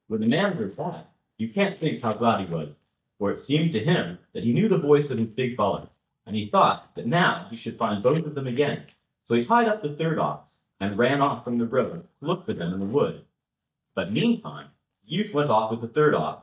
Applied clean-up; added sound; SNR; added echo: neural mask model DeepFilterNet 3.